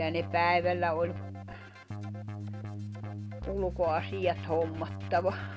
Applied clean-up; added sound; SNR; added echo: none; Keyboard (musical); 7 dB; none.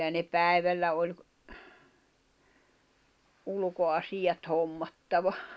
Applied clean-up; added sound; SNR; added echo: none; none; none; none.